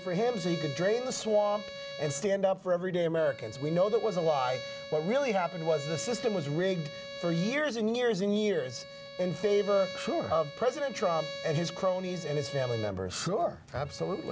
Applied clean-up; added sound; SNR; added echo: none; Bowed string instrument; 13 dB; none.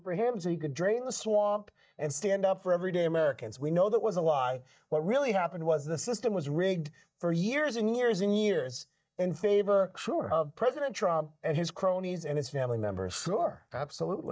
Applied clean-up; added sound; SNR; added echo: neural mask model DeepFilterNet 3.